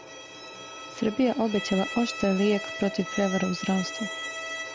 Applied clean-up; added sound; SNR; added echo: none; Bowed string instrument; 9 dB; none.